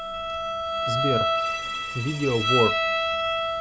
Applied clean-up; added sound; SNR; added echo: none; Bowed string instrument; -3 dB; none.